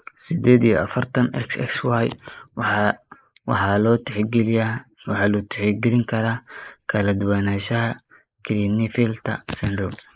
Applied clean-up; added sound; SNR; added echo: neural mask model Resemble Enhance denoiser.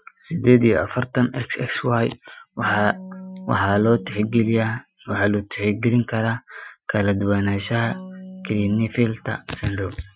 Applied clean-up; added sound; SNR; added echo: classical method Wiener filter.